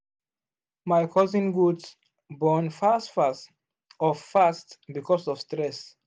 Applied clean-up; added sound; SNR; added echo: none; none; none; none.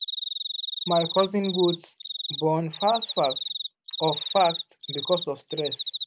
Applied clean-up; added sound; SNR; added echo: none; Cricket; 4 dB; none.